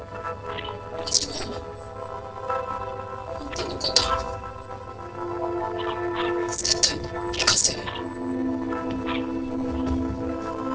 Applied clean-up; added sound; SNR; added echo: neural separator model SepFormer DNS4.